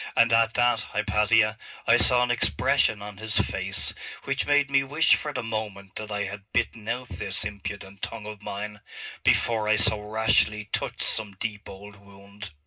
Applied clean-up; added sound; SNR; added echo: none; none; none; reverberation time 0.2 s.